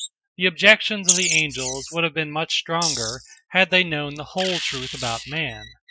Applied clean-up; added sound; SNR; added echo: classical method Wiener filter.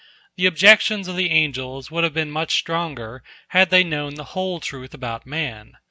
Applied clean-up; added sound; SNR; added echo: none; none; none; none.